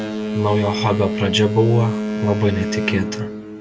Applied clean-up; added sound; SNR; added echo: none; Boat, Water vehicle; 3 dB; none.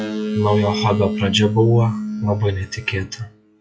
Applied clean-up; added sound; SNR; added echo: classical method log-MMSE.